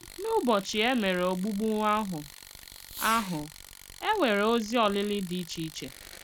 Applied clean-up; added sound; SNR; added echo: none; Fireworks + Tools; 16 dB; none.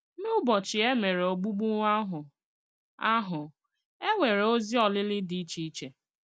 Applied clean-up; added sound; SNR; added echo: none; none; none; none.